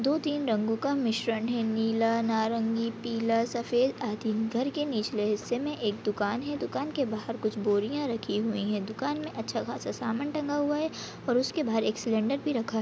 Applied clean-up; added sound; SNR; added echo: none; none; none; none.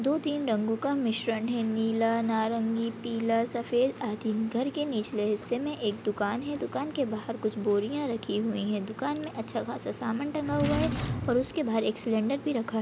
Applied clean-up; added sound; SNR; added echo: none; Drawer open or close; 4 dB; none.